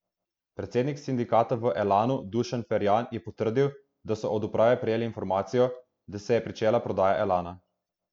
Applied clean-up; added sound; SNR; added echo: none; none; none; none.